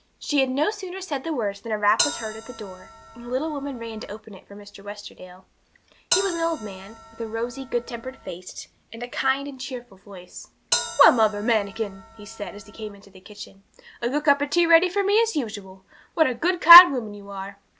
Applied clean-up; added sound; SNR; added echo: none; Bell; 9 dB; none.